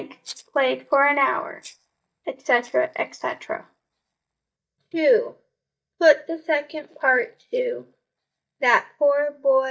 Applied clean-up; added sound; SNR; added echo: neural mask model DeepFilterNet 3.